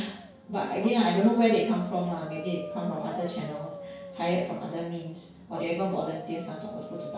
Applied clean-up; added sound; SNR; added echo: none; Dog; 12 dB; reverberation time 0.5 s.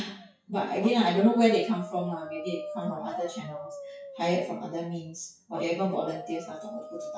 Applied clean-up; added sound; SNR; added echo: classical method WPE with log-MMSE.